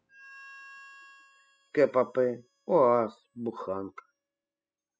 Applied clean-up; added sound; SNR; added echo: classical method spectral subtraction.